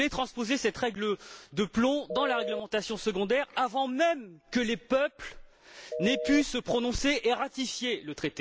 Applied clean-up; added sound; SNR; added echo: none; Telephone; 6 dB; none.